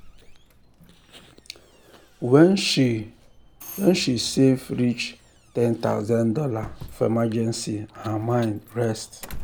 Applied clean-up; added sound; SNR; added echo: none; Doorbell; 20 dB; none.